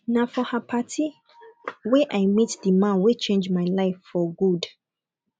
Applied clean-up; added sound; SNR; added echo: none; none; none; none.